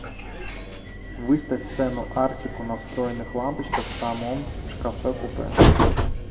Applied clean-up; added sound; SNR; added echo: none; Train; -4 dB; reverberation time 1.3 s.